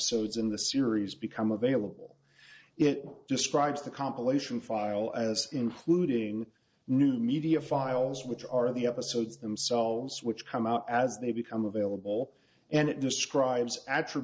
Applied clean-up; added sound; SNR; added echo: neural separator model SepFormer DNS4.